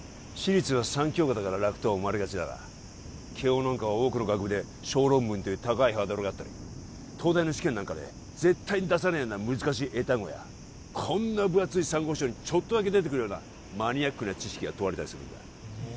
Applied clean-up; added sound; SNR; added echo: none; none; none; none.